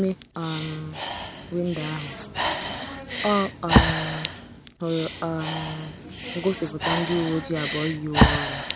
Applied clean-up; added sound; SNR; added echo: none; Breathing; -2 dB; none.